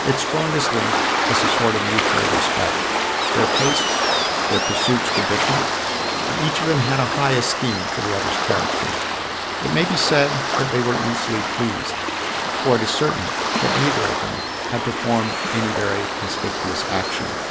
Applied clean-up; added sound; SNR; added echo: none; Waves, surf; -2 dB; none.